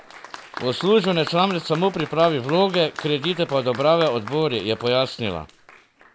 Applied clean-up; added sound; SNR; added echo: none; Applause; 16 dB; none.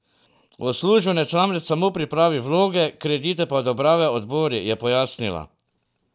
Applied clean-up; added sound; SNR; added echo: none; none; none; none.